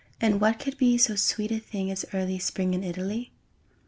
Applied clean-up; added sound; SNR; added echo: none; none; none; none.